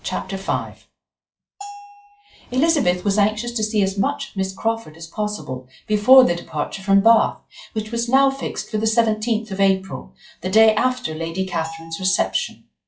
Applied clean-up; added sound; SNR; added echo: classical method log-MMSE.